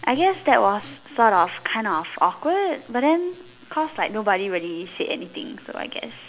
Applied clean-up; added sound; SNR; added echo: none; none; none; none.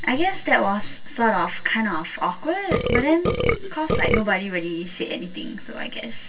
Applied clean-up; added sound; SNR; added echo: none; Burping, eructation; -1 dB; reverberation time 0.1 s.